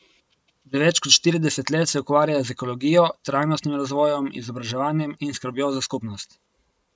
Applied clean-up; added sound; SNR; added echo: none; none; none; none.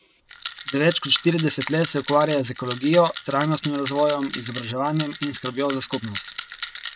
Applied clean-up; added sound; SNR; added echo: none; Rattle; 8 dB; none.